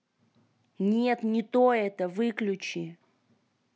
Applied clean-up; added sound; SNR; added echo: none; none; none; none.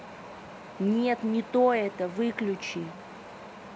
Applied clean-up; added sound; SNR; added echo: none; Wind; 15 dB; none.